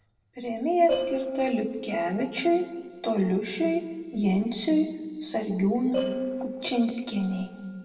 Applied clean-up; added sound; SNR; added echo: neural separator model SepFormer DNS4.